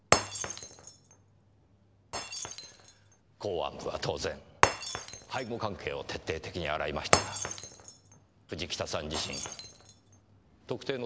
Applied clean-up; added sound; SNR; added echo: none; Shatter; -3 dB; none.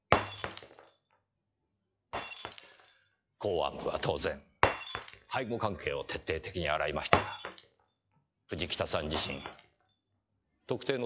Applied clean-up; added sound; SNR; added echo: classical method log-MMSE.